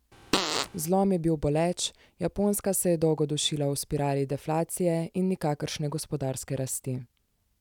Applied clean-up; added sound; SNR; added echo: none; Fart; 2 dB; none.